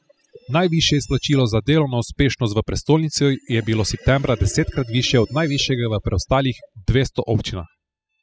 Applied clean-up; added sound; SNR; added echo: classical method spectral subtraction.